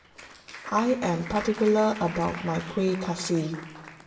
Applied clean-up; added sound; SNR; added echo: none; Applause; 14 dB; reverberation time 0.8 s.